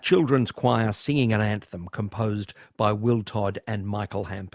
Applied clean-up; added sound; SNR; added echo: none; none; none; none.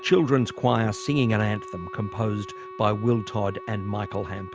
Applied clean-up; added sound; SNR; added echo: none; Wind instrument, woodwind instrument; 15 dB; none.